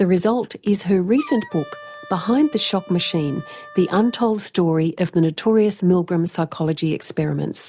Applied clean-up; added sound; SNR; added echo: none; Wind instrument, woodwind instrument; 20 dB; none.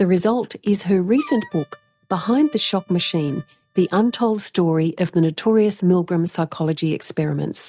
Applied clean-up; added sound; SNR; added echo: neural mask model RNNoise.